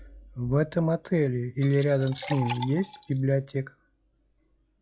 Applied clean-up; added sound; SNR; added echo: classical method log-MMSE.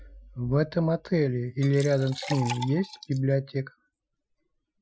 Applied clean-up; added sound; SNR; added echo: classical method Wiener filter.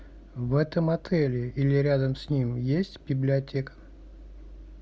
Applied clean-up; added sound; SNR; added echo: none; none; none; none.